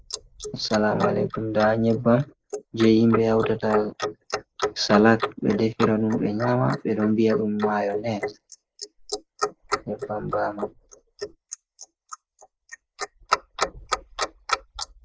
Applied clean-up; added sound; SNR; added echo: neural mask model Resemble Enhance denoiser.